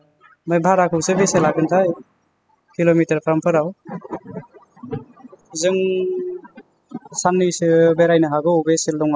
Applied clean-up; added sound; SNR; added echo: classical method spectral subtraction.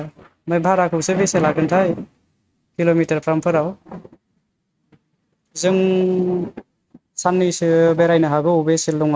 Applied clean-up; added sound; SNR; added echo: neural mask model RNNoise.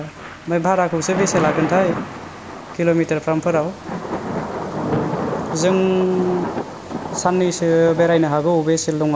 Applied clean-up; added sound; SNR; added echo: none; Thunder / Rain; 7 dB; none.